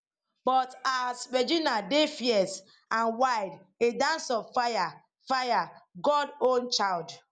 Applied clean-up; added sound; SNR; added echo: none; none; none; none.